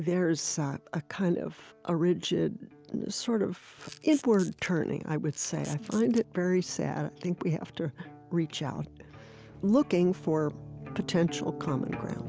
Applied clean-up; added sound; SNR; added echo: none; Camera; 19 dB; none.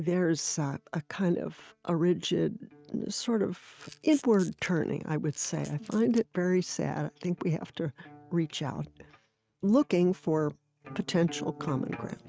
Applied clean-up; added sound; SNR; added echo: neural mask model RNNoise.